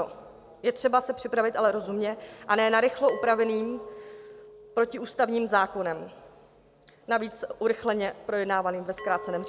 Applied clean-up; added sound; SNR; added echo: none; Glass; 19 dB; none.